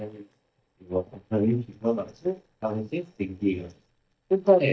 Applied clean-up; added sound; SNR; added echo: neural mask model DeepFilterNet 3.